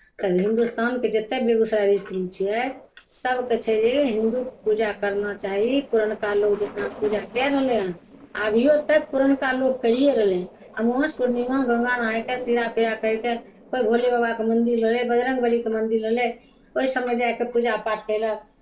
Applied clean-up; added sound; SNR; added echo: neural separator model SepFormer DNS4.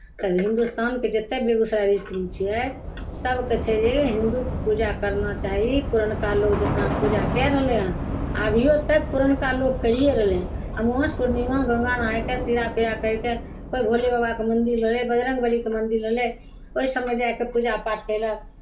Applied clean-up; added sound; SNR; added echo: none; Subway, metro, underground / Train; 7 dB; reverberation time 0.3 s.